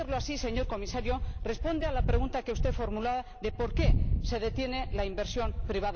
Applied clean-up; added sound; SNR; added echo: none; Wind; -2 dB; none.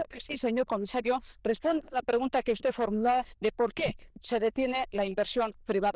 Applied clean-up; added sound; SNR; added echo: neural diffusion model UNIVERSE++.